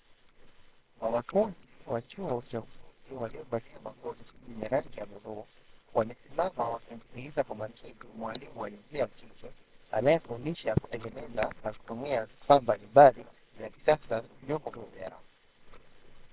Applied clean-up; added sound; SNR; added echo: neural separator model SepFormer WHAMR!.